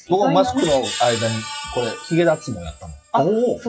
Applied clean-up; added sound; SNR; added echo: classical method WPE with log-MMSE.